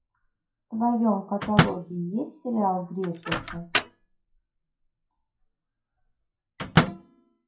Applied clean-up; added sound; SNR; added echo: classical method WPE with log-MMSE.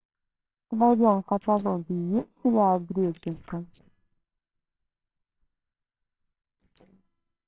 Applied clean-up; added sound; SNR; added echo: neural separator model SepFormer WHAMR!.